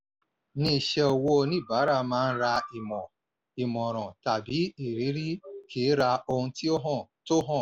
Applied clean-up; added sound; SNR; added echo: none; none; none; none.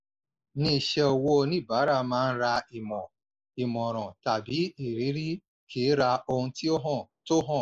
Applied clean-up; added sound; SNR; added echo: neural mask model Resemble Enhance denoiser.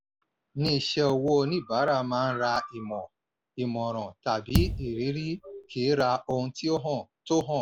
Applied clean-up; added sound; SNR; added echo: none; Bass drum; 3 dB; none.